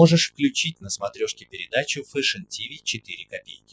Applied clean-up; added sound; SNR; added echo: classical method Wiener filter.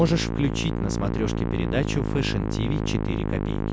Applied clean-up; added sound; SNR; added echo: none; Musical instrument; -2 dB; none.